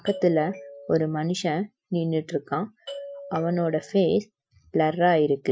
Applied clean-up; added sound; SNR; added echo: classical method Wiener filter.